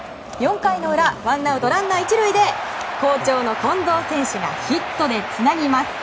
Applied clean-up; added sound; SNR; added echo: none; none; none; none.